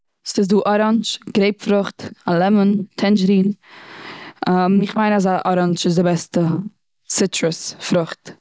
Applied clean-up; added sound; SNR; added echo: none; none; none; none.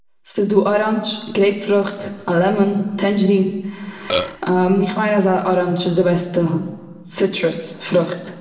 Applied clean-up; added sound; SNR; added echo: none; Burping, eructation; 3 dB; reverberation time 1.1 s.